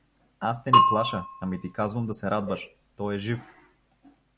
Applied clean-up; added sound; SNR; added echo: none; Bell / Percussion; -4 dB; none.